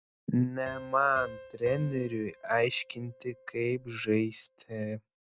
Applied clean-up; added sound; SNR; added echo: none; Piano; 18 dB; none.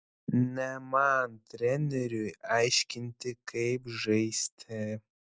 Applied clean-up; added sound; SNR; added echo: none; none; none; none.